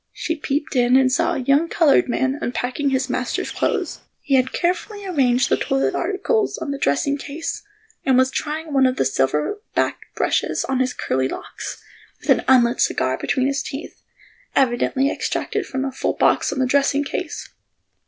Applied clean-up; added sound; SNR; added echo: none; Bird; 20 dB; none.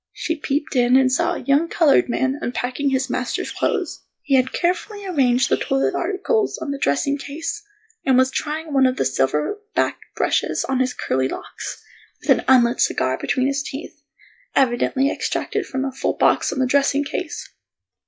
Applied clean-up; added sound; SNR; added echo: classical method log-MMSE.